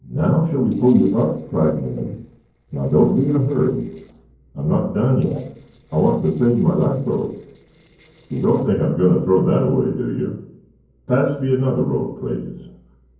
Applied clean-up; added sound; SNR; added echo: neural separator model SepFormer DNS4.